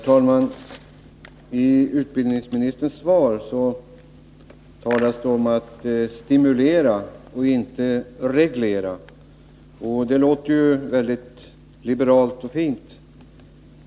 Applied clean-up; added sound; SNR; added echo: none; none; none; none.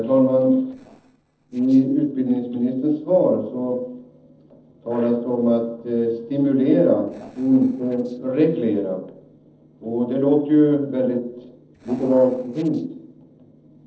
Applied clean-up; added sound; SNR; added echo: neural separator model SepFormer DNS4.